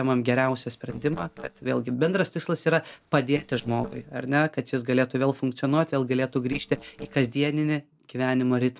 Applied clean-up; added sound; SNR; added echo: neural separator model SepFormer DNS4.